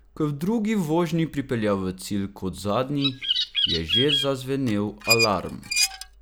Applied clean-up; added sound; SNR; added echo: none; Squeak + Bird; 0 dB; none.